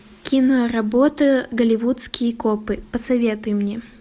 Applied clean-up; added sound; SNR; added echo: none; none; none; none.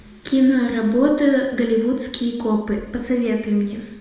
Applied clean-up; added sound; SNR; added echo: none; none; none; reverberation time 1.0 s.